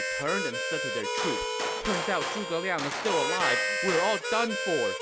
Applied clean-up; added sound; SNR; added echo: none; Harmonica + Gunshot, gunfire; -1 dB; none.